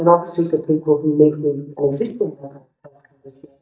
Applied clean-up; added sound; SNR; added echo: neural mask model DeepFilterNet 3.